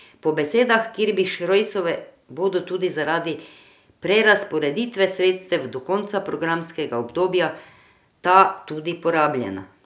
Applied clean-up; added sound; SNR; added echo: none; none; none; none.